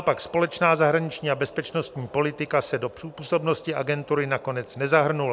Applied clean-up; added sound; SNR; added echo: none; none; none; none.